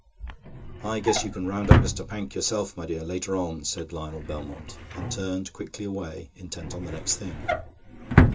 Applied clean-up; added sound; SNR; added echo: none; Drawer open or close; -4 dB; reverberation time 0.2 s.